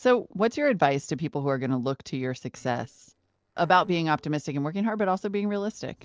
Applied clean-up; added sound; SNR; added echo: neural separator model SepFormer DNS4.